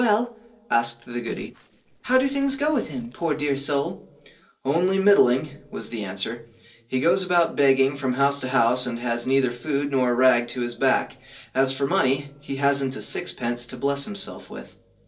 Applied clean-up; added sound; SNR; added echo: neural separator model SepFormer DNS4.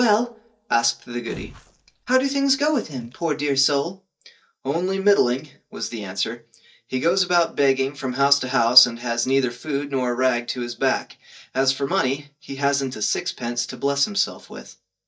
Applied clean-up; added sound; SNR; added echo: neural mask model DeepFilterNet 3.